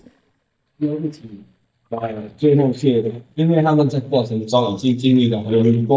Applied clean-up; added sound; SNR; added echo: neural mask model DeepFilterNet 3.